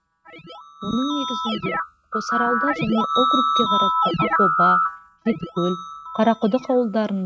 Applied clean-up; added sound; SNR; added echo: neural mask model RNNoise.